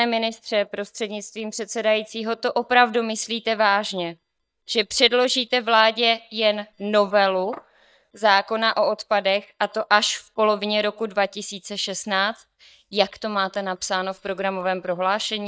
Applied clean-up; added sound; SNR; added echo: neural mask model DeepFilterNet 3.